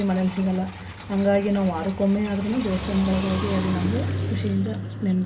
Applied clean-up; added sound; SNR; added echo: none; Car; 6 dB; reverberation time 0.1 s.